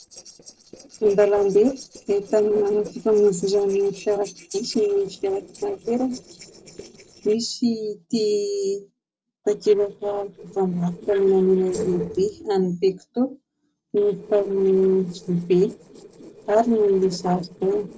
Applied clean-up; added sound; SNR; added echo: neural separator model SepFormer DNS4.